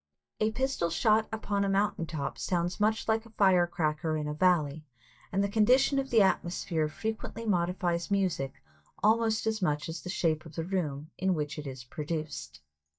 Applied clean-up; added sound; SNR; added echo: neural mask model DeepFilterNet 3.